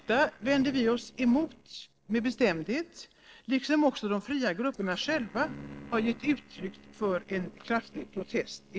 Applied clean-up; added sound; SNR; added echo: neural separator model SepFormer DNS4.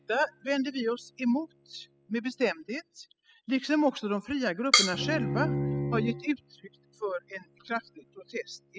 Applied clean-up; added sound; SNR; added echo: classical method spectral subtraction.